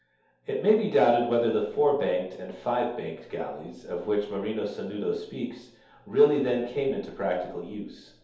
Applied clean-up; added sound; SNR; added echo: none; none; none; reverberation time 0.8 s.